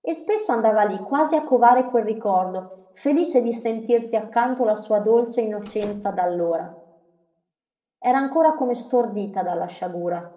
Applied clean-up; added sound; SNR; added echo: neural separator model SepFormer DNS4.